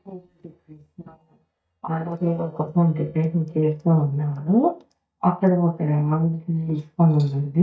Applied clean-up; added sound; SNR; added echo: neural mask model DeepFilterNet 3.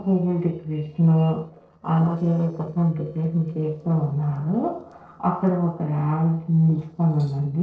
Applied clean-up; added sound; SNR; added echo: neural separator model SepFormer DNS4.